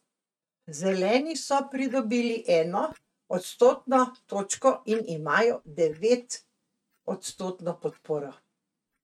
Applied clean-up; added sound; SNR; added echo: neural mask model RNNoise.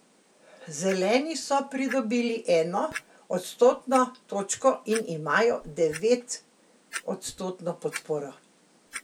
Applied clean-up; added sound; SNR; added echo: none; Clock; 18 dB; none.